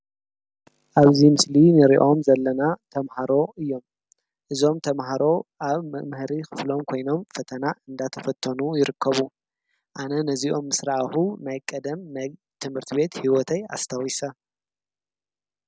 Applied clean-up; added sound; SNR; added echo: none; none; none; none.